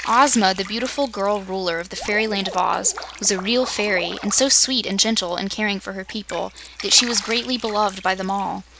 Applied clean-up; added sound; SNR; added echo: none; Drip; 15 dB; none.